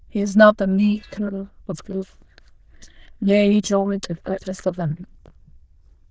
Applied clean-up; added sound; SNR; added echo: neural diffusion model UNIVERSE++.